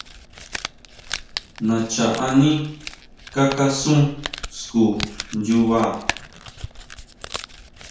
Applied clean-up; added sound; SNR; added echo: none; Crumpling, crinkling; 12 dB; reverberation time 0.5 s.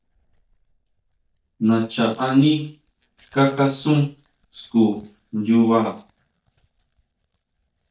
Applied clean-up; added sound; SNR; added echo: neural mask model DeepFilterNet 3.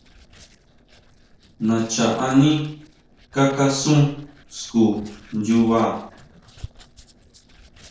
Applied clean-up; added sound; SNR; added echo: neural separator model SepFormer DNS4.